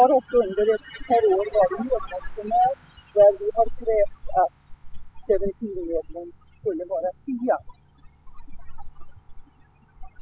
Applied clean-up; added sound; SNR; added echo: classical method spectral subtraction.